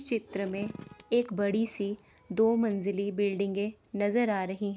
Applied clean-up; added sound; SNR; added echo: none; none; none; none.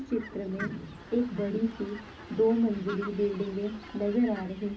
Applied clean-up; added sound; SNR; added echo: none; Fowl; 15 dB; reverberation time 0.4 s.